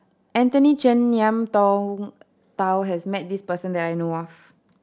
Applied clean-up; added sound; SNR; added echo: none; none; none; none.